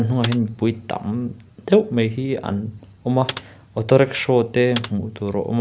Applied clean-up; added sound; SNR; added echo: none; Computer keyboard; 13 dB; none.